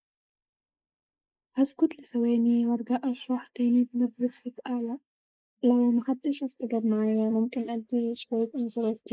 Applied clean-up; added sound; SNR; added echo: neural mask model Resemble Enhance denoiser.